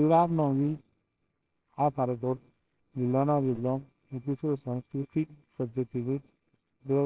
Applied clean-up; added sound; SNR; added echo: neural separator model SepFormer WHAMR!.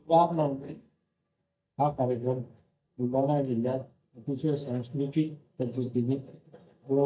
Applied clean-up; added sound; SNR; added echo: neural mask model DeepFilterNet 3.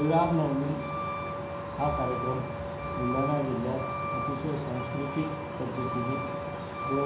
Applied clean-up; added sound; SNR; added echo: none; Truck; 3 dB; reverberation time 0.6 s.